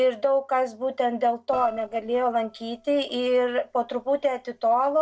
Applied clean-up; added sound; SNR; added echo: neural separator model SepFormer DNS4.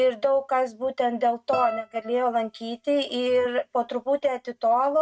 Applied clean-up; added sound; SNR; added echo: neural mask model RNNoise.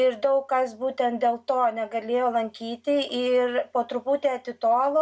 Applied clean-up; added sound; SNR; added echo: none; none; none; none.